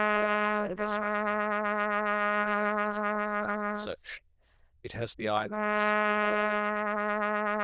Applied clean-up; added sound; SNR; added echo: neural diffusion model UNIVERSE++.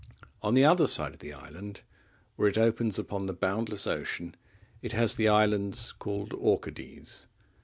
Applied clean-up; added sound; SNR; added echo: none; none; none; none.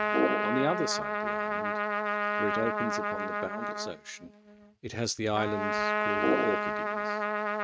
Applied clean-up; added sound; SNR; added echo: neural mask model RNNoise.